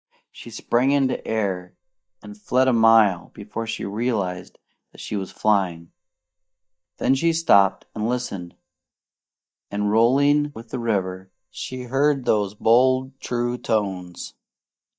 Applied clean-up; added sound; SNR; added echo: neural mask model DeepFilterNet 3.